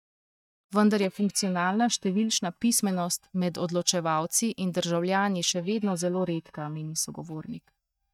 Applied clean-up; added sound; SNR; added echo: neural mask model DeepFilterNet 3.